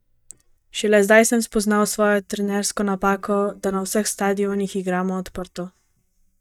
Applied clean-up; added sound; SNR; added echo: neural mask model DeepFilterNet 3.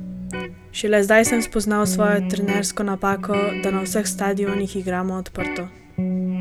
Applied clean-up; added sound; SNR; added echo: none; Electric guitar; 6 dB; none.